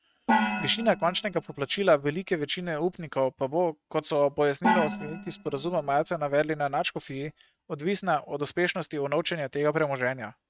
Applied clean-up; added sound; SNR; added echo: neural mask model RNNoise.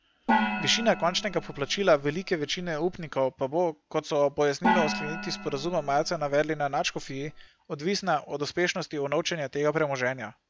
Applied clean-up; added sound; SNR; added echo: none; Gong; 4 dB; none.